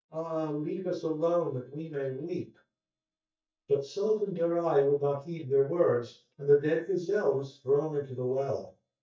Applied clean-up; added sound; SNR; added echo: neural mask model DeepFilterNet 3.